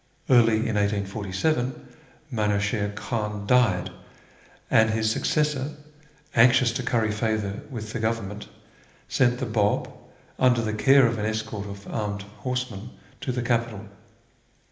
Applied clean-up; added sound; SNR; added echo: none; none; none; reverberation time 0.8 s.